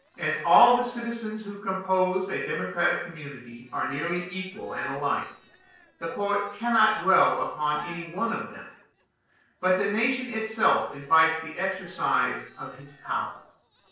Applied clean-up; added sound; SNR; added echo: neural separator model SepFormer DNS4.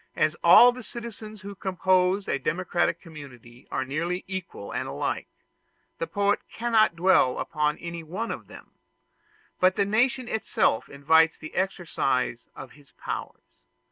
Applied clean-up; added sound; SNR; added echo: none; none; none; none.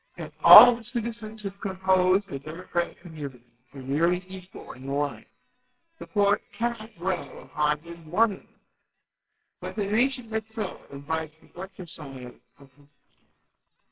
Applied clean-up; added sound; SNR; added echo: neural separator model SepFormer WHAMR!.